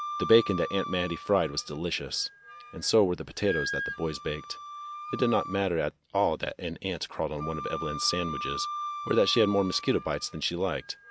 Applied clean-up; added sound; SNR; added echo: none; Wind instrument, woodwind instrument; 10 dB; none.